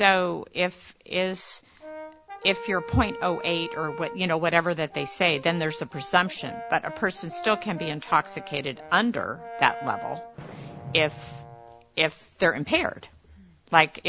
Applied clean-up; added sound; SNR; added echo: none; Fireworks + Brass instrument; 14 dB; none.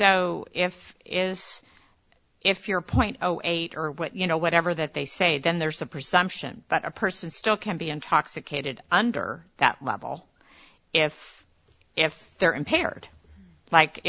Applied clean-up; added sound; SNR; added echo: none; none; none; none.